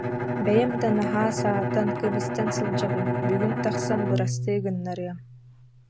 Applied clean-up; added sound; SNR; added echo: none; Bowed string instrument; 0 dB; none.